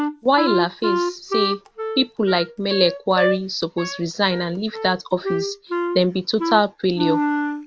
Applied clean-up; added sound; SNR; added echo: none; Wind instrument, woodwind instrument; 4 dB; none.